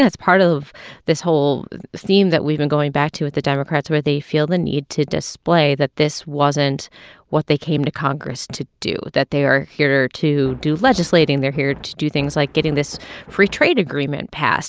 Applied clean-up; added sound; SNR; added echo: none; Thunder; 20 dB; none.